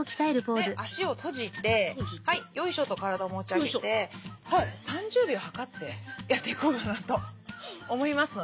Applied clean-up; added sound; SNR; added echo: none; none; none; none.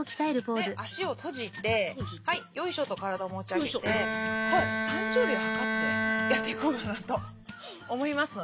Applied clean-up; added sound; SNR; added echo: none; Bowed string instrument; -1 dB; none.